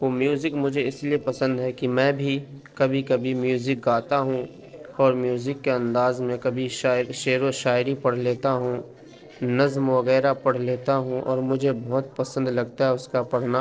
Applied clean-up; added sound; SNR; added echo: neural separator model SepFormer DNS4.